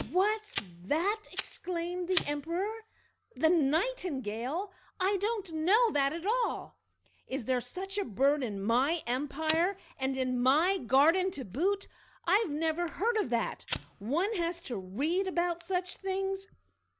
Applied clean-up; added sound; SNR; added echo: none; Fire; 17 dB; none.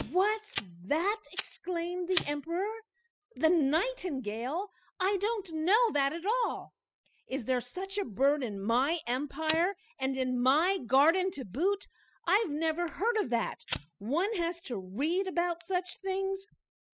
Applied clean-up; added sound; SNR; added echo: classical method spectral subtraction.